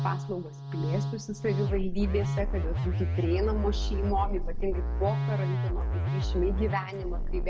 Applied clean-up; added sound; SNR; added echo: none; Musical instrument; -3 dB; reverberation time 0.8 s.